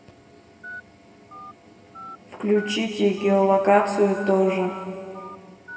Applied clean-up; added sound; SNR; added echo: none; Telephone; 19 dB; reverberation time 2.5 s.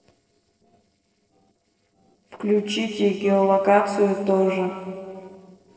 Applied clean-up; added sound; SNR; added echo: neural separator model SepFormer DNS4.